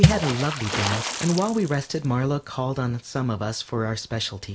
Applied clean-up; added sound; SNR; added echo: none; Water / Splash, splatter; 2 dB; none.